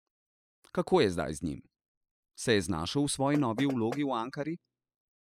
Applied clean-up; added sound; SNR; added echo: classical method spectral subtraction.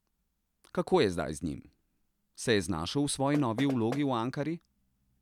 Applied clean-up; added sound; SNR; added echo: none; Knock; 11 dB; none.